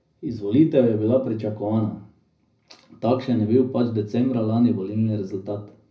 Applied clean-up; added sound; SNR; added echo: none; none; none; reverberation time 0.4 s.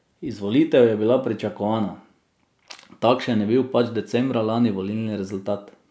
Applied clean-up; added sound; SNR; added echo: none; none; none; none.